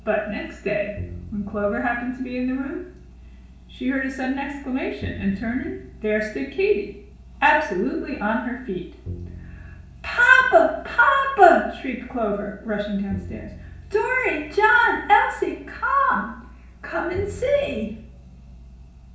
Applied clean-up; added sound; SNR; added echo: none; Bowed string instrument; 19 dB; reverberation time 0.6 s.